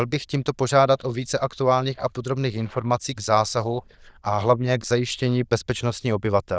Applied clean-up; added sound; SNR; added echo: neural diffusion model UNIVERSE++.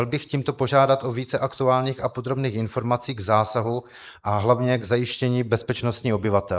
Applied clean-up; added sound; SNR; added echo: neural mask model Resemble Enhance denoiser.